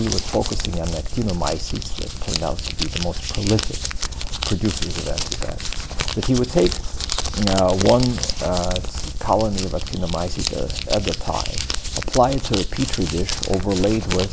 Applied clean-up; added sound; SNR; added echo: none; Crumpling, crinkling; 2 dB; none.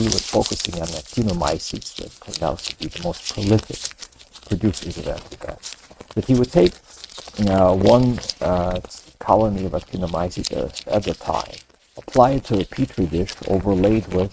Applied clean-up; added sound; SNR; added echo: neural mask model RNNoise.